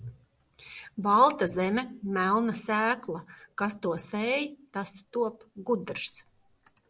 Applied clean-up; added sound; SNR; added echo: none; none; none; none.